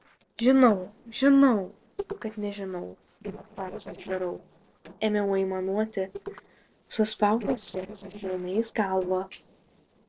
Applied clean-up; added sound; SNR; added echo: neural separator model SepFormer DNS4.